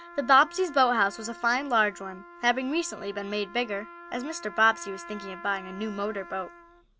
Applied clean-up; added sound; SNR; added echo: none; Trumpet; 17 dB; none.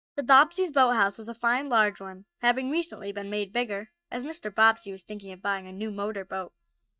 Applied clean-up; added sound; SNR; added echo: neural mask model DeepFilterNet 3.